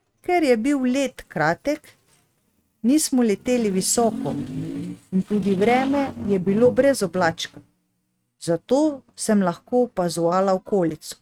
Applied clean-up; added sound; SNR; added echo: neural mask model RNNoise.